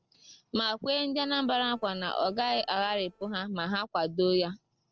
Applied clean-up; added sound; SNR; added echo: neural separator model SepFormer DNS4.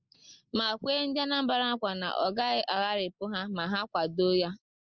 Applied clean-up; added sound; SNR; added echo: neural mask model Resemble Enhance denoiser.